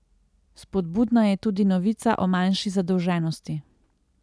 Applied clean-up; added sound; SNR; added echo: none; none; none; none.